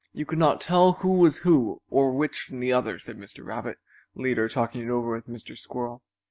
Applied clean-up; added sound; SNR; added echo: none; none; none; none.